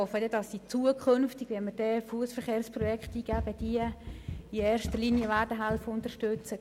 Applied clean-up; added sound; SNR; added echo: none; Run; 10 dB; none.